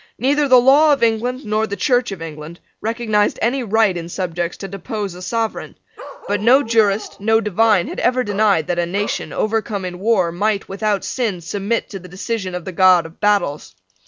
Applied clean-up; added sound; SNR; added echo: none; Bark; 16 dB; none.